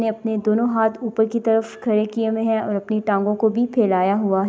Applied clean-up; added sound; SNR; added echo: none; none; none; none.